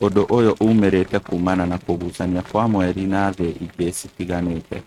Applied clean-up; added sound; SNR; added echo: neural mask model RNNoise.